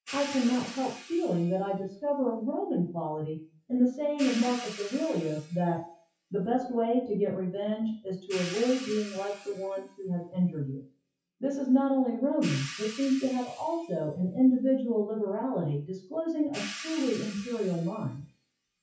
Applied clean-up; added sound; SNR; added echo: classical method WPE with log-MMSE.